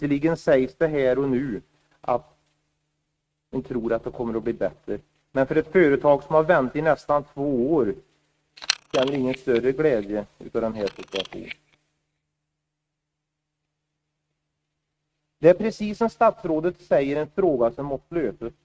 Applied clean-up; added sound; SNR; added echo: neural mask model RNNoise.